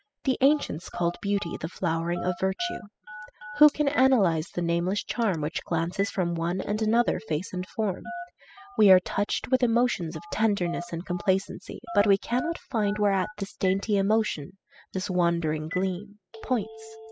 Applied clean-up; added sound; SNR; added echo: classical method spectral subtraction.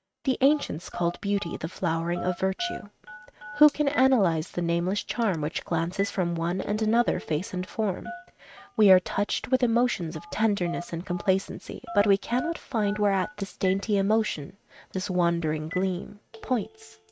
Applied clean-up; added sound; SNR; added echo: neural mask model RNNoise.